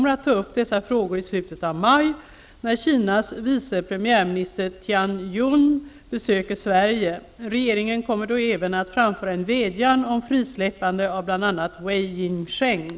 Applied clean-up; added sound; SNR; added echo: none; none; none; none.